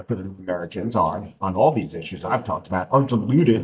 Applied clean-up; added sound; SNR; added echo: neural mask model DeepFilterNet 3.